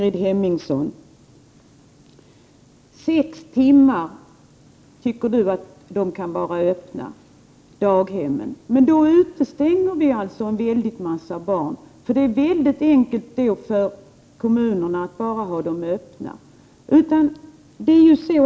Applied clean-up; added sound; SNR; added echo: none; none; none; none.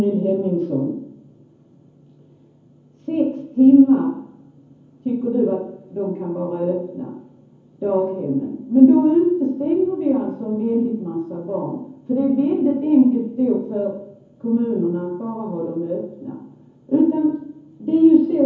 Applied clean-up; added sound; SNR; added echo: none; none; none; reverberation time 0.7 s.